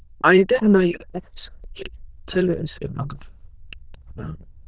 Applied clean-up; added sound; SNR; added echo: neural diffusion model UNIVERSE++.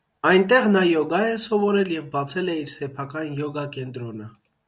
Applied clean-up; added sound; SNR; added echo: none; none; none; none.